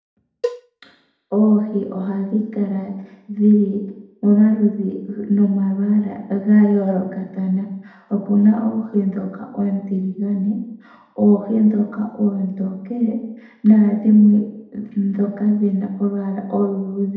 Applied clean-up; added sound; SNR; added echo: none; Cowbell; 12 dB; reverberation time 0.8 s.